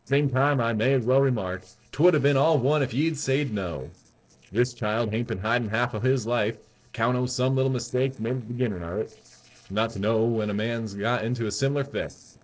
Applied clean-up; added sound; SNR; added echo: neural separator model SepFormer DNS4.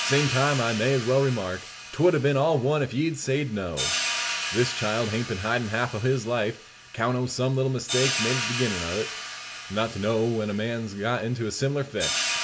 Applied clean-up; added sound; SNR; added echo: none; Hi-hat; 7 dB; none.